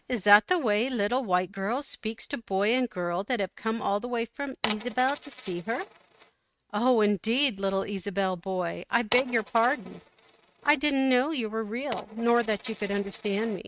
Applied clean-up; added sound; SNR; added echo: neural mask model RNNoise.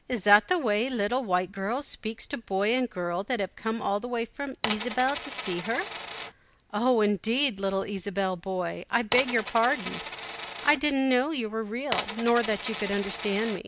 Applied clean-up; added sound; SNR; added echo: none; Coin (dropping); 8 dB; none.